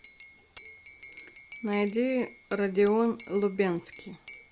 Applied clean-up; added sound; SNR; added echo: none; Cutlery, silverware / Dishes, pots, and pans / Chink, clink; 15 dB; none.